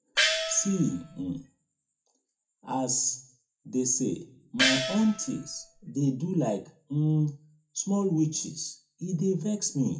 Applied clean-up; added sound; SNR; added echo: classical method WPE with log-MMSE.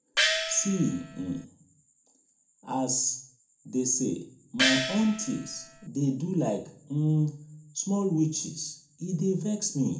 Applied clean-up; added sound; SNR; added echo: none; Gong; 1 dB; reverberation time 0.4 s.